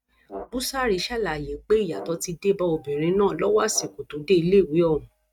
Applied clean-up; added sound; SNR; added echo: neural mask model RNNoise.